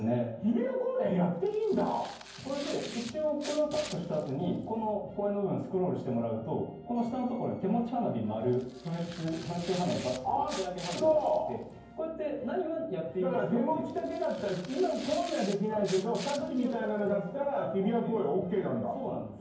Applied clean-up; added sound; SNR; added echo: none; Tearing; 16 dB; reverberation time 0.9 s.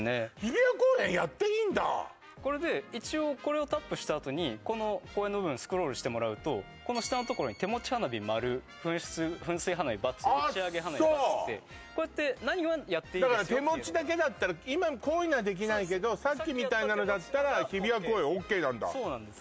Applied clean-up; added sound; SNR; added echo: none; none; none; none.